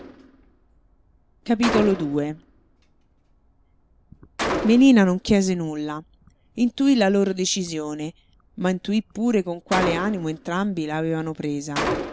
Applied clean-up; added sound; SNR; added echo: none; Gunshot, gunfire; 10 dB; none.